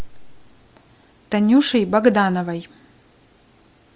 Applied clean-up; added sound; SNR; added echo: none; none; none; none.